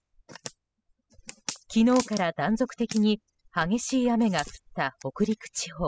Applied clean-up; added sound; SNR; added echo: classical method spectral subtraction.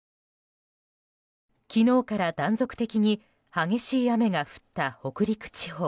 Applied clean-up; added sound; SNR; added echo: none; none; none; none.